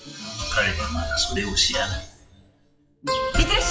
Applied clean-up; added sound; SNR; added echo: classical method WPE with log-MMSE.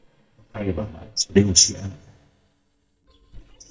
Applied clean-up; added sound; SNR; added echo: neural mask model DeepFilterNet 3.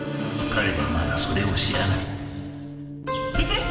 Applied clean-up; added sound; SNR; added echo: none; Gong; 8 dB; reverberation time 2.3 s.